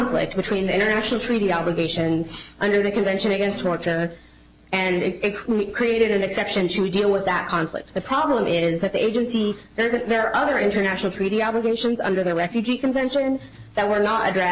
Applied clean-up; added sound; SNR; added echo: none; none; none; none.